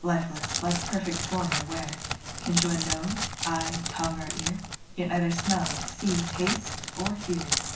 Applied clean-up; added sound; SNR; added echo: none; Crackle; 2 dB; reverberation time 0.7 s.